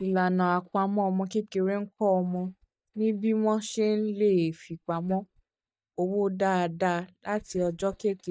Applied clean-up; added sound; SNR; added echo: neural mask model DeepFilterNet 3.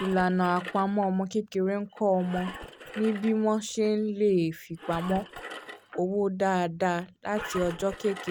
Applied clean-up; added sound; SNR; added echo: none; Engine; 16 dB; none.